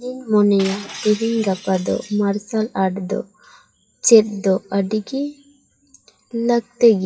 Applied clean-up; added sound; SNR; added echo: classical method WPE with log-MMSE.